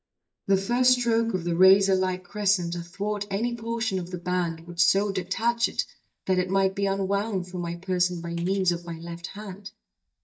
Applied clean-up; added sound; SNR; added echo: neural mask model DeepFilterNet 3.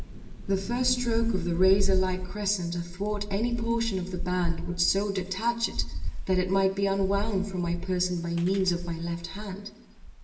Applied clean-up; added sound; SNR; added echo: none; Thunder / Rain; 3 dB; reverberation time 0.9 s.